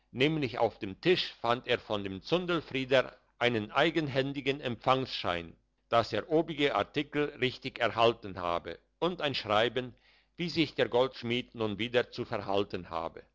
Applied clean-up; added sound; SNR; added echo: none; none; none; none.